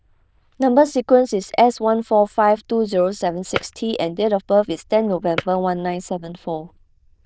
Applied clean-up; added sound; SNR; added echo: neural diffusion model UNIVERSE++.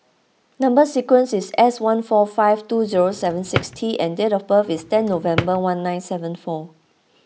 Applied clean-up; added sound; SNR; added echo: none; Drawer open or close; 10 dB; none.